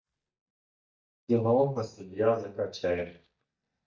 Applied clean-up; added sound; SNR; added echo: neural mask model DeepFilterNet 3.